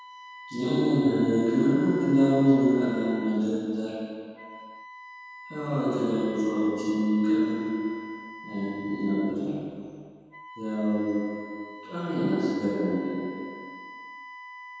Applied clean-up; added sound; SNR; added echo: none; Wind instrument, woodwind instrument; 18 dB; reverberation time 2.1 s.